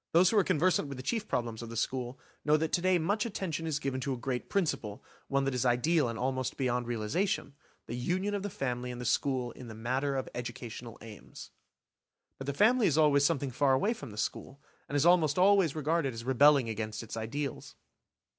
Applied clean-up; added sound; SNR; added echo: none; none; none; none.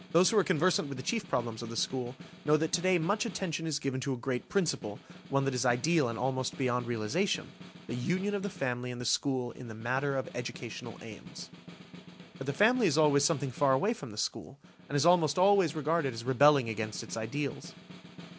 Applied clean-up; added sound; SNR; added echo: none; Snare drum; 18 dB; none.